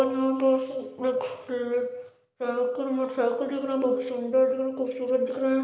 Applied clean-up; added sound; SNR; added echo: none; none; none; none.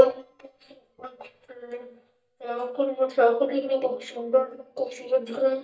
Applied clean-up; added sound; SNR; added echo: neural mask model DeepFilterNet 3.